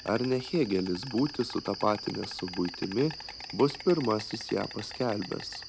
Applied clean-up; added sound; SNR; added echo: none; Insect; 13 dB; none.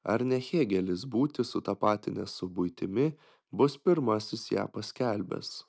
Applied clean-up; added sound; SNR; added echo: none; none; none; none.